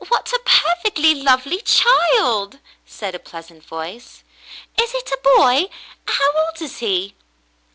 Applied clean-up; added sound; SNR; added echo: none; none; none; none.